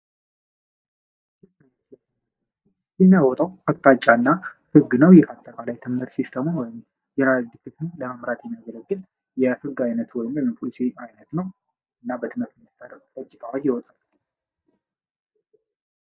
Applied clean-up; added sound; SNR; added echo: neural mask model DeepFilterNet 3.